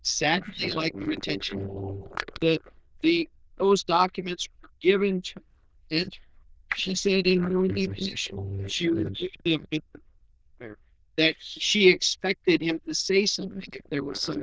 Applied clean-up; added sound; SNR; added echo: neural diffusion model UNIVERSE++.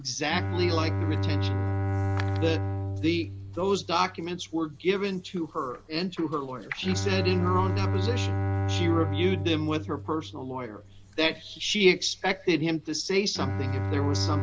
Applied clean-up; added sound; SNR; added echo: none; Bowed string instrument; 2 dB; none.